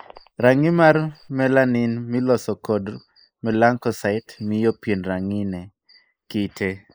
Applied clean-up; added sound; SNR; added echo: neural mask model Resemble Enhance denoiser.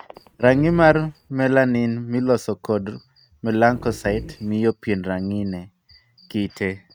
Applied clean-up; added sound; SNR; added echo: neural mask model RNNoise.